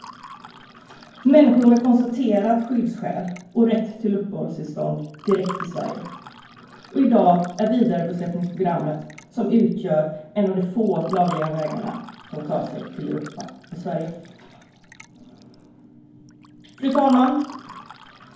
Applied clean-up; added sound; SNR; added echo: none; Fill (with liquid) / Water; 20 dB; reverberation time 0.9 s.